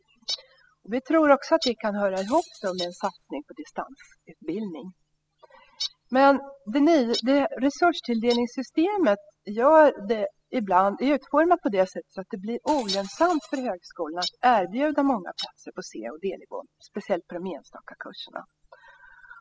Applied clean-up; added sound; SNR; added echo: classical method spectral subtraction.